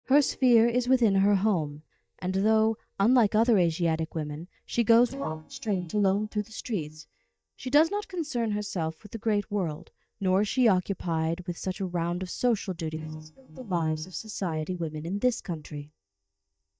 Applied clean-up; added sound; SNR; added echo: neural mask model DeepFilterNet 3.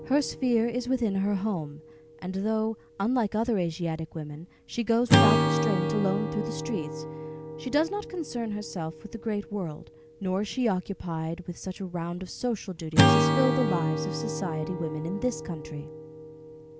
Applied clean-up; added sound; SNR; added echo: none; Acoustic guitar / Strum; 1 dB; none.